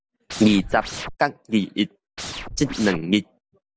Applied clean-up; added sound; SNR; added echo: none; Scratching (performance technique); 9 dB; none.